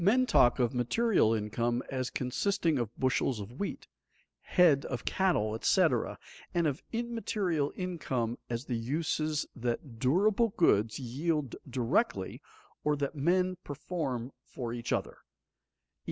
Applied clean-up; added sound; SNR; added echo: none; none; none; none.